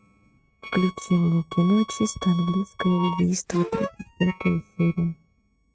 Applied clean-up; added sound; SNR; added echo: neural mask model RNNoise.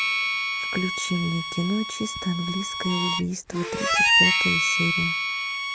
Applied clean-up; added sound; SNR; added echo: none; Harmonica; -4 dB; none.